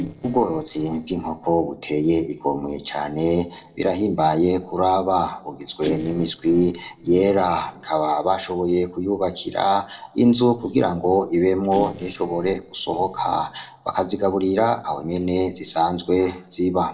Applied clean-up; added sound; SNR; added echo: neural separator model SepFormer DNS4.